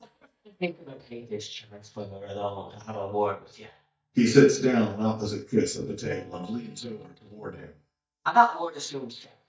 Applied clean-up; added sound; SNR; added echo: neural mask model DeepFilterNet 3.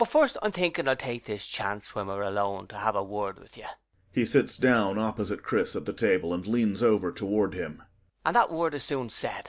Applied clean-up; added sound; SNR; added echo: none; none; none; none.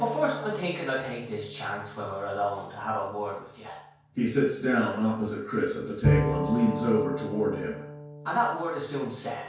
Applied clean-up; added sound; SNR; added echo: none; Bowed string instrument; 6 dB; reverberation time 0.5 s.